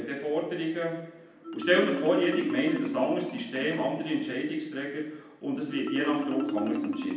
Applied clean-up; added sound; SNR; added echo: none; Marimba, xylophone; 6 dB; reverberation time 0.9 s.